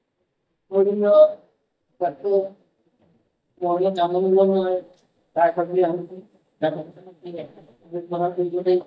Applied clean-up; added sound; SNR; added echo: neural mask model DeepFilterNet 3.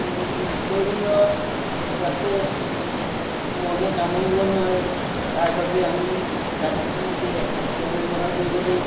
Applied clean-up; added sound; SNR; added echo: none; Stream; 0 dB; reverberation time 1.0 s.